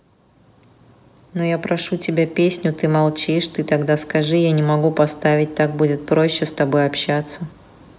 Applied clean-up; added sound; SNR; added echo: none; none; none; none.